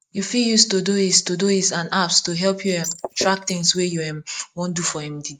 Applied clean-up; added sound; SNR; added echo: neural mask model Resemble Enhance denoiser.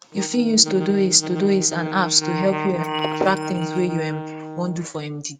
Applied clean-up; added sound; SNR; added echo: neural mask model RNNoise.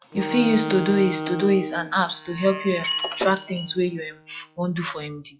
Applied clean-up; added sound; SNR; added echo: classical method log-MMSE.